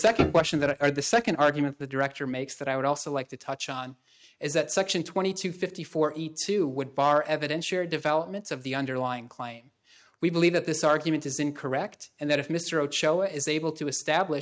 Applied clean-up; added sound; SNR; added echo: neural mask model RNNoise.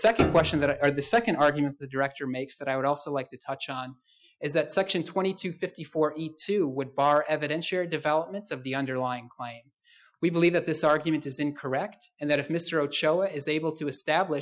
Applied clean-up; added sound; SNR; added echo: classical method Wiener filter.